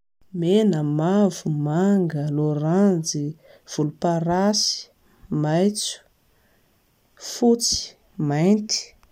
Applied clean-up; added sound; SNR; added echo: none; none; none; none.